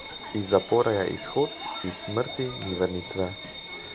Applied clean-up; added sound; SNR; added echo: none; Bell; 10 dB; none.